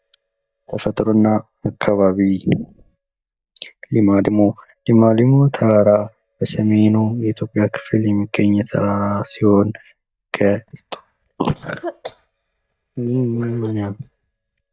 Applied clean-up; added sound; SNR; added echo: neural mask model DeepFilterNet 3.